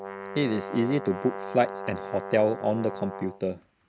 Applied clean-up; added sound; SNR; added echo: none; Brass instrument; 10 dB; none.